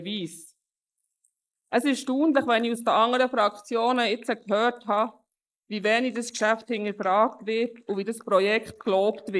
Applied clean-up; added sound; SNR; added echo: neural mask model Resemble Enhance denoiser.